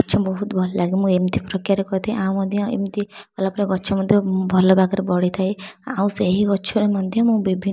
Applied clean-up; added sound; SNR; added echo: none; none; none; none.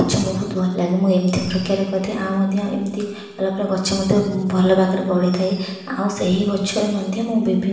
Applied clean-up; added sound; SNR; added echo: none; none; none; reverberation time 1.2 s.